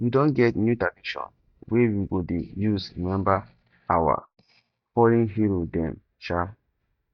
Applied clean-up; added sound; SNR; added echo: neural mask model DeepFilterNet 3.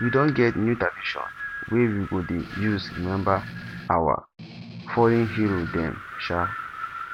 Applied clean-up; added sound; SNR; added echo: none; Wind + Strum; 11 dB; none.